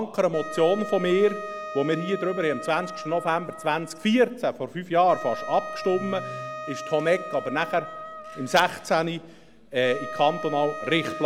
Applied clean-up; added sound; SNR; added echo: none; Wind instrument, woodwind instrument; 11 dB; none.